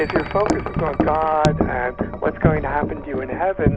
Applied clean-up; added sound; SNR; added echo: none; Wind chime; 0 dB; none.